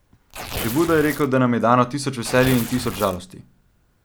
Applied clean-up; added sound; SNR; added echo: none; Tearing; 12 dB; none.